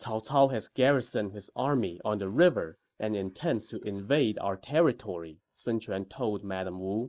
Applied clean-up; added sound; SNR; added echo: neural mask model Resemble Enhance denoiser.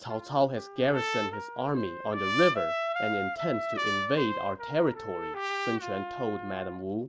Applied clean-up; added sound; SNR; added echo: none; Trumpet; 3 dB; none.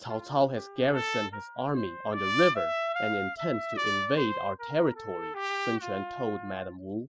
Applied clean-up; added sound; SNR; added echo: classical method spectral subtraction.